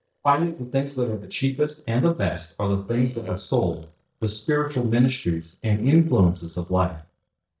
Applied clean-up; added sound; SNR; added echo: neural mask model DeepFilterNet 3.